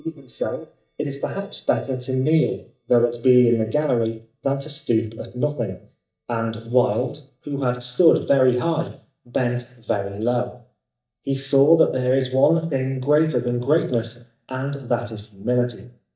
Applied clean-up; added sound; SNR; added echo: neural mask model DeepFilterNet 3.